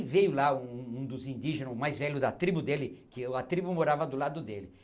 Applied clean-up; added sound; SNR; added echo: none; none; none; none.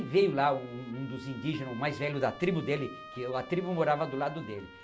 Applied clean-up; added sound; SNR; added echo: none; Trumpet; 17 dB; none.